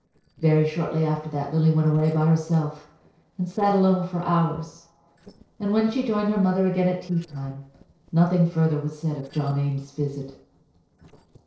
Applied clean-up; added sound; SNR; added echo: neural separator model SepFormer DNS4.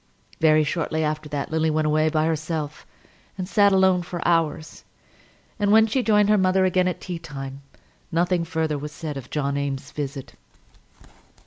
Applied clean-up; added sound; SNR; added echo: none; none; none; none.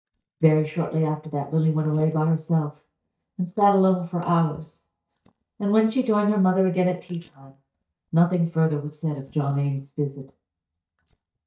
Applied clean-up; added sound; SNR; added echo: neural mask model DeepFilterNet 3.